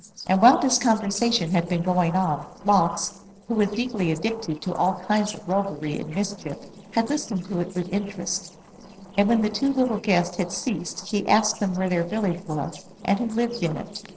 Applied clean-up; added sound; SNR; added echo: neural separator model SepFormer DNS4.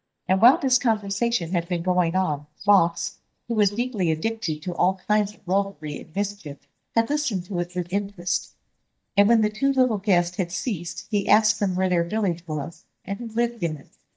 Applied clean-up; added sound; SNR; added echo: neural mask model DeepFilterNet 3.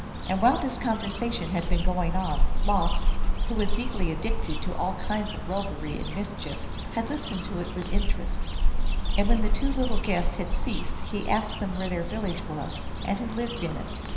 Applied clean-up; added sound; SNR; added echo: none; Cricket / Bird; -5 dB; reverberation time 0.9 s.